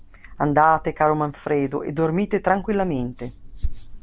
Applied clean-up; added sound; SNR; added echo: none; none; none; none.